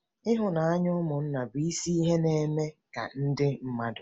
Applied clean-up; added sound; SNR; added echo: none; none; none; none.